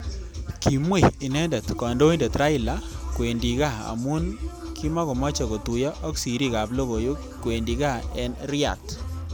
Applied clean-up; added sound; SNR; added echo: none; none; none; none.